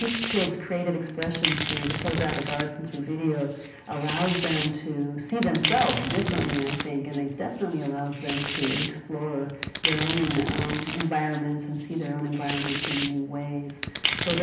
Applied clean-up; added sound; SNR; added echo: none; Domestic sounds, home sounds; -1 dB; reverberation time 0.8 s.